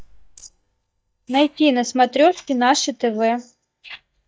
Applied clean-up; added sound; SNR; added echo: neural mask model DeepFilterNet 3.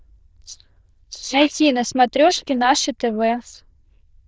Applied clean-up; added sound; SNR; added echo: neural diffusion model UNIVERSE++.